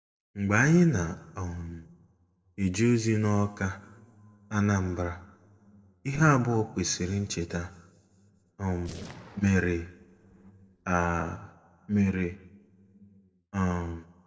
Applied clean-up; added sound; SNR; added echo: neural separator model SepFormer DNS4.